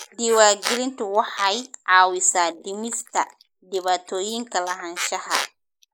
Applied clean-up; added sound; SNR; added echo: neural mask model Resemble Enhance denoiser.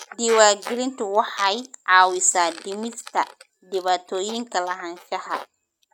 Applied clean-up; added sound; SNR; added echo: neural mask model RNNoise.